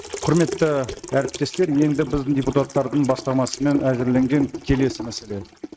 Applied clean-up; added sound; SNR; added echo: neural mask model RNNoise.